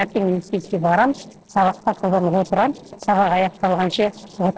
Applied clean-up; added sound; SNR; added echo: neural separator model SepFormer DNS4.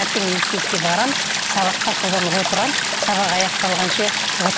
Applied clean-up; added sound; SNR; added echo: none; Stream; -2 dB; none.